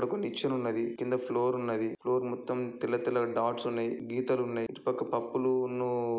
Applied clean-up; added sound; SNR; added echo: none; none; none; none.